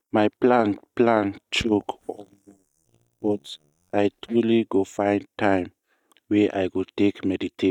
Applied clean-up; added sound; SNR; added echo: neural mask model DeepFilterNet 3.